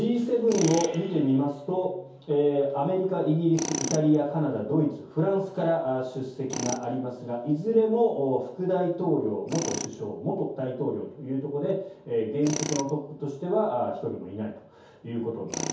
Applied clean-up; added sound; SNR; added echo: none; Tools; 13 dB; reverberation time 0.6 s.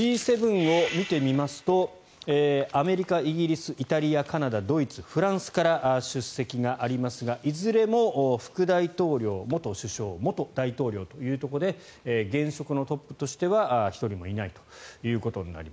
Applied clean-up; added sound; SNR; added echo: none; none; none; none.